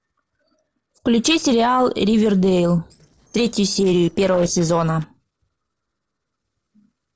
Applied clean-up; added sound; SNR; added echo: neural separator model SepFormer DNS4.